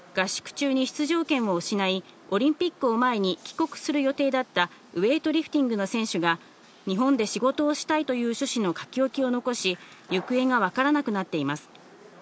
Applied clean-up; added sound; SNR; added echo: none; none; none; none.